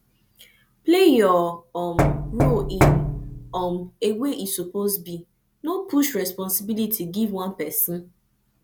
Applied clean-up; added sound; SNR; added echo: none; Knock; -3 dB; none.